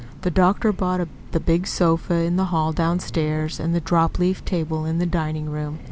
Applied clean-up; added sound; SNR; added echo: none; Train; 15 dB; none.